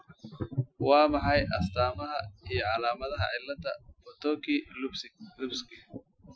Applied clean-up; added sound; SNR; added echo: classical method Wiener filter.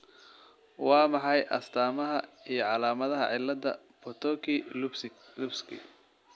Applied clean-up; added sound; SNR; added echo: none; none; none; none.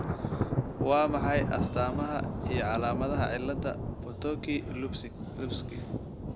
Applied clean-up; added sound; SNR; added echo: none; Thunder; 0 dB; none.